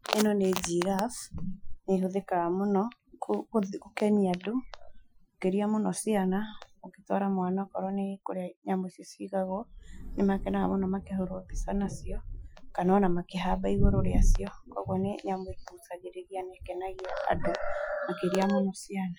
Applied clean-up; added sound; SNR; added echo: classical method Wiener filter.